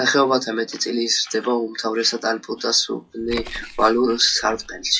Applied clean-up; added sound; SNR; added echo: classical method WPE with log-MMSE.